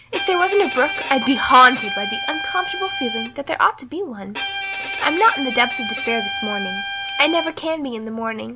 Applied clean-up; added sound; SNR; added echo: none; Bowed string instrument; 6 dB; none.